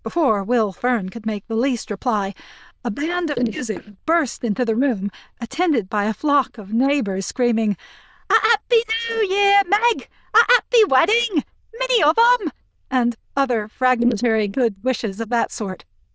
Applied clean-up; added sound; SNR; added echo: neural diffusion model UNIVERSE++.